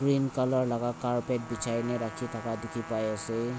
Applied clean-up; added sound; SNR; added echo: none; Trumpet; 15 dB; none.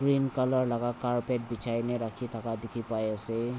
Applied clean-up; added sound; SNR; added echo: none; none; none; none.